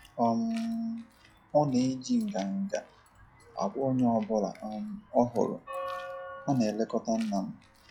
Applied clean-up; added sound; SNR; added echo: classical method log-MMSE.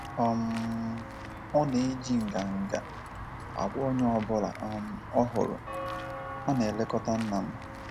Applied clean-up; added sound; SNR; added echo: none; Walk, footsteps / Bell; 9 dB; none.